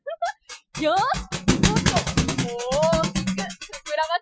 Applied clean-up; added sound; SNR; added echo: classical method Wiener filter.